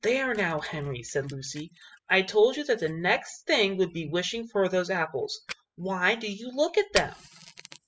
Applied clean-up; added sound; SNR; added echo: classical method spectral subtraction.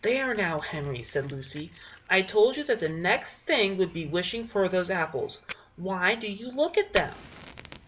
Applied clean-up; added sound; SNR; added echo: none; Fire; 17 dB; none.